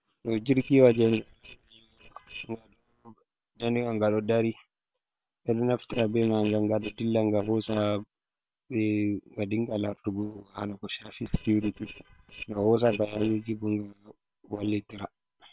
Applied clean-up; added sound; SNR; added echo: neural separator model SepFormer WHAM!.